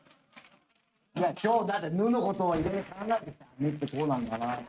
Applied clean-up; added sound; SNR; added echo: neural mask model RNNoise.